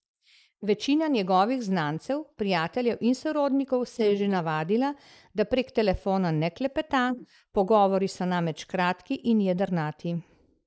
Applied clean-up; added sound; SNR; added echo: neural mask model Resemble Enhance denoiser.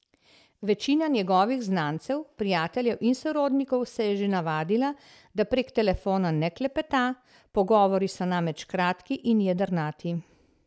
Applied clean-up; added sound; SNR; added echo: none; none; none; none.